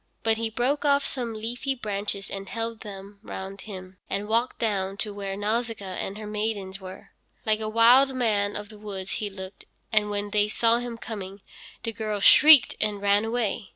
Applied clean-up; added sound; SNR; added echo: none; none; none; none.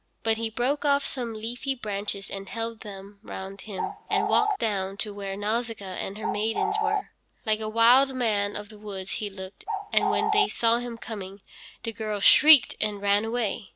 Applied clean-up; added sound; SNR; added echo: none; Bird; -1 dB; none.